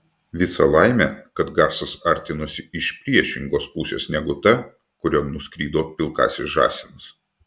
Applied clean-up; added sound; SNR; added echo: none; none; none; none.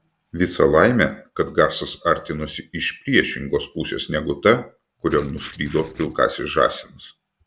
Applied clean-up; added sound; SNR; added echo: neural separator model SepFormer DNS4.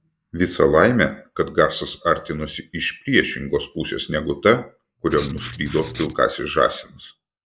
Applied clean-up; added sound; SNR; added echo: neural mask model Resemble Enhance denoiser.